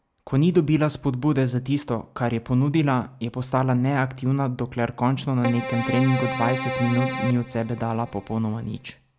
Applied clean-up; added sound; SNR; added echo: none; Keyboard (musical); 5 dB; none.